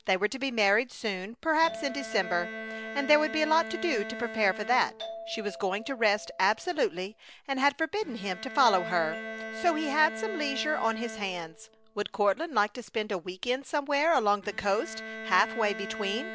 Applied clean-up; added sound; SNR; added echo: none; Doorbell + Bowed string instrument; 12 dB; none.